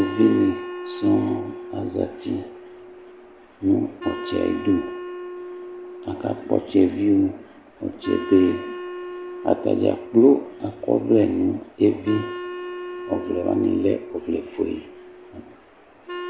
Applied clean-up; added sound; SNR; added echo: none; Wind instrument, woodwind instrument; 12 dB; none.